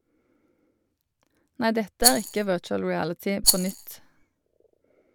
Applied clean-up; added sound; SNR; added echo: none; Rattle; -4 dB; none.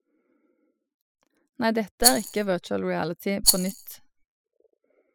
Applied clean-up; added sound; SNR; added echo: classical method spectral subtraction.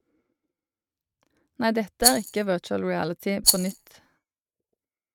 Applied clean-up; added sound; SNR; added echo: neural mask model RNNoise.